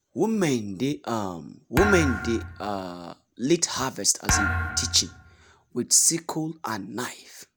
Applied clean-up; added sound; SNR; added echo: none; Thump, thud; 4 dB; none.